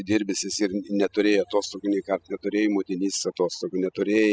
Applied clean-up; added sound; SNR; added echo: classical method spectral subtraction.